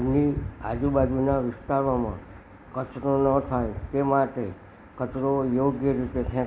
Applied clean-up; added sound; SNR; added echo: none; none; none; none.